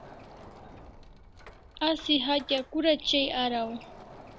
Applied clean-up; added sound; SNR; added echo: none; Door; 17 dB; none.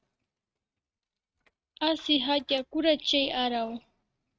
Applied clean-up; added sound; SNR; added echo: neural mask model RNNoise.